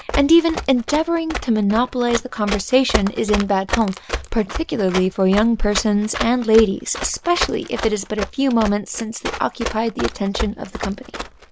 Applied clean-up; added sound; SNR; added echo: none; Run; 9 dB; none.